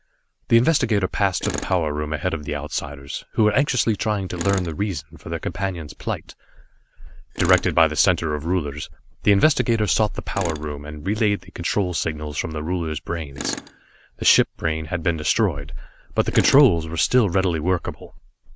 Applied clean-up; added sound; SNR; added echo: none; Tools; 17 dB; none.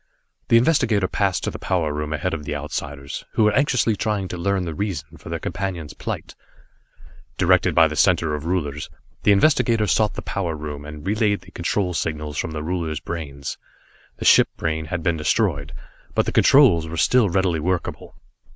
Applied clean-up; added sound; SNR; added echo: none; none; none; none.